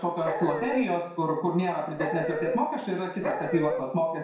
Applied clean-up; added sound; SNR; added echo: none; Dog; 4 dB; reverberation time 0.6 s.